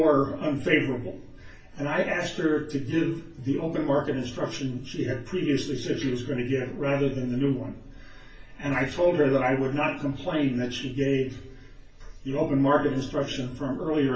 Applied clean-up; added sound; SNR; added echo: none; none; none; reverberation time 0.2 s.